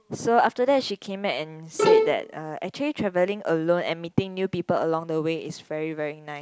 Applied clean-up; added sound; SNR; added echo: none; Bowed string instrument; -3 dB; none.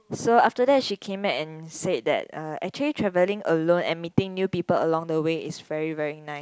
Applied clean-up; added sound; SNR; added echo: none; none; none; none.